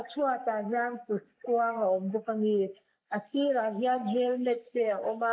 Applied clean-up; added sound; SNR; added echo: neural mask model Resemble Enhance denoiser.